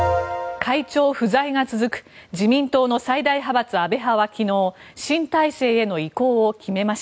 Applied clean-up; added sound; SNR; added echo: none; none; none; none.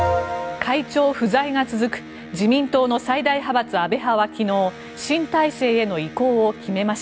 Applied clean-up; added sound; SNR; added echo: none; Electric guitar; 17 dB; none.